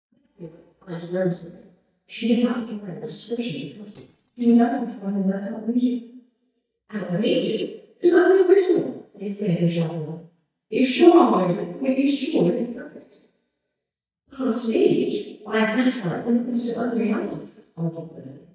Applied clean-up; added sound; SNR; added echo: neural mask model DeepFilterNet 3.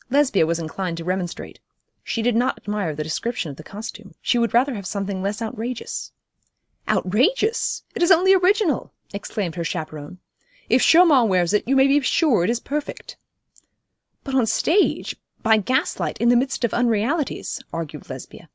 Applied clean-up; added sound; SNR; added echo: none; none; none; none.